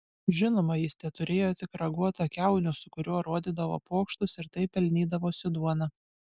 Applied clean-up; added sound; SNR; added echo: none; none; none; none.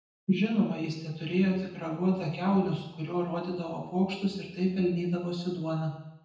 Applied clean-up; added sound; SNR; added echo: none; none; none; reverberation time 0.9 s.